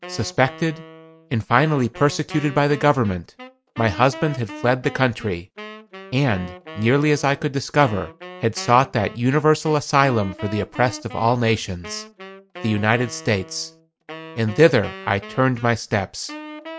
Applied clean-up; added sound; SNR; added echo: none; Wind instrument, woodwind instrument; 17 dB; none.